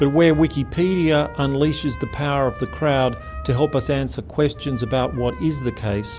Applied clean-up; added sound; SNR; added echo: none; Trumpet; 19 dB; none.